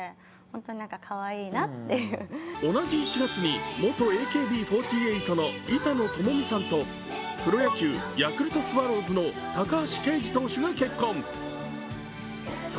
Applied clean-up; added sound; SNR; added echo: none; none; none; none.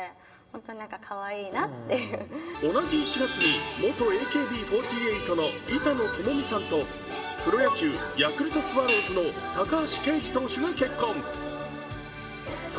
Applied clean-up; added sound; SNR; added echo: none; Hi-hat; 7 dB; reverberation time 2.7 s.